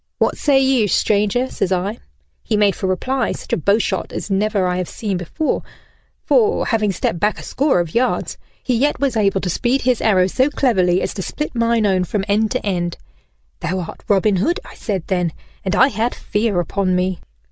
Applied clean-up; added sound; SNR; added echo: none; none; none; none.